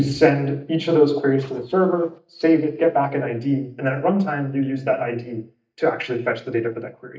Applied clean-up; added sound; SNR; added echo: neural mask model DeepFilterNet 3.